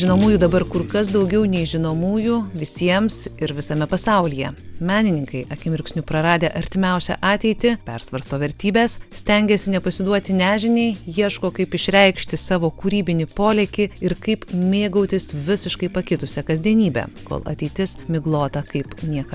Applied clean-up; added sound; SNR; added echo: none; none; none; none.